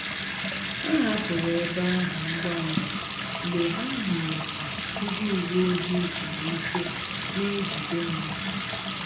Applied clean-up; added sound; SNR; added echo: none; Bathtub (filling or washing) / Sink (filling or washing) / Water tap, faucet; 0 dB; reverberation time 0.6 s.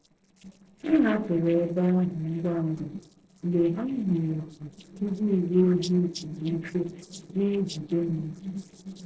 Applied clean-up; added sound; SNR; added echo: neural separator model SepFormer DNS4.